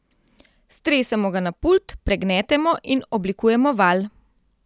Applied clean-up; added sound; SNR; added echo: none; none; none; none.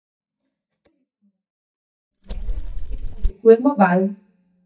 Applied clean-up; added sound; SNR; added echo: neural mask model DeepFilterNet 3.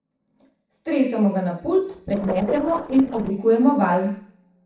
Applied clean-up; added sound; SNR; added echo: neural separator model SepFormer DNS4.